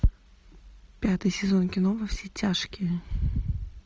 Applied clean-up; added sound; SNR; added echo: none; none; none; none.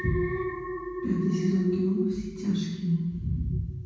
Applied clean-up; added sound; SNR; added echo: none; Alarm; 6 dB; reverberation time 1.1 s.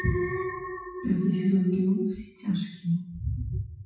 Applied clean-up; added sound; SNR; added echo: classical method WPE with log-MMSE.